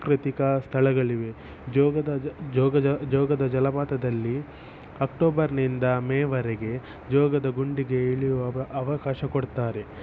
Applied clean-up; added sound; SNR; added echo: none; none; none; none.